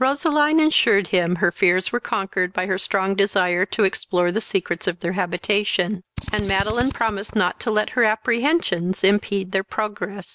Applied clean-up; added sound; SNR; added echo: none; Drill; 10 dB; none.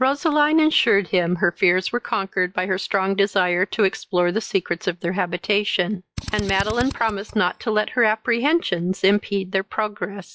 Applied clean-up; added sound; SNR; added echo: classical method log-MMSE.